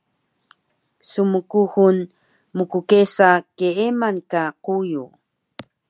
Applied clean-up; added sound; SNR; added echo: none; none; none; none.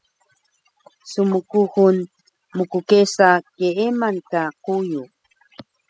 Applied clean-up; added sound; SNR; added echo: classical method spectral subtraction.